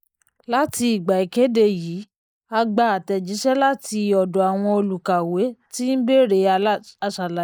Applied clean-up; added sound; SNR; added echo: neural mask model Resemble Enhance denoiser.